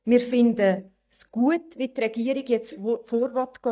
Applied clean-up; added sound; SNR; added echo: neural mask model DeepFilterNet 3.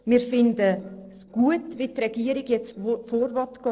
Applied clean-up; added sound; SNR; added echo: neural separator model SepFormer DNS4.